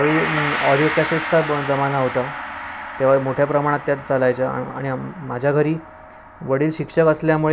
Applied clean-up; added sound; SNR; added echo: none; Gong; 9 dB; none.